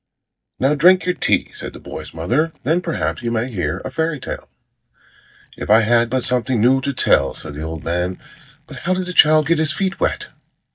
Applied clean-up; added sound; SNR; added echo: neural mask model DeepFilterNet 3.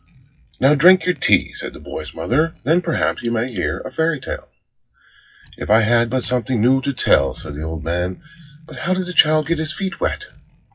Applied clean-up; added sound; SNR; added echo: classical method WPE with log-MMSE.